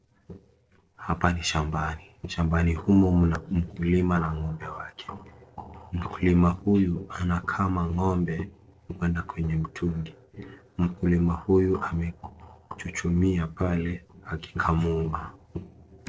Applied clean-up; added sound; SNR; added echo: neural separator model SepFormer DNS4.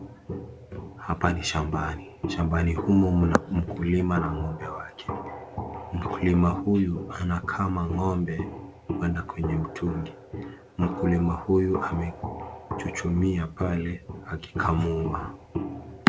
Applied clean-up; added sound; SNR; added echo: none; Walk, footsteps; 9 dB; none.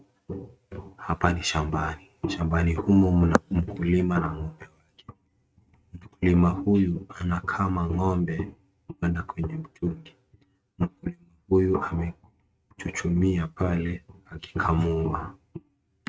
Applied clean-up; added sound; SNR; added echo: neural mask model RNNoise.